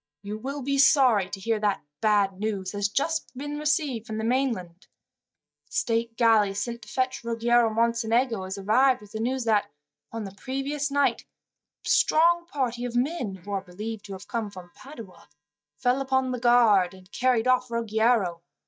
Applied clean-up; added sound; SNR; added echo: neural mask model DeepFilterNet 3.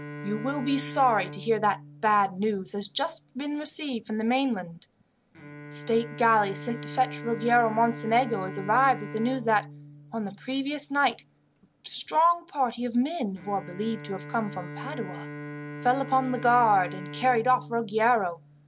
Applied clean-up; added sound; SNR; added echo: none; Bowed string instrument; 14 dB; none.